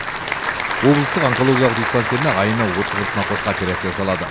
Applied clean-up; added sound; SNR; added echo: none; Applause / Crowd; 3 dB; none.